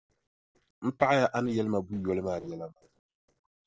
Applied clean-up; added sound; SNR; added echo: neural separator model SepFormer DNS4.